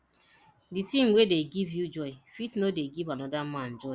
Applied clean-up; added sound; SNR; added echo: none; none; none; none.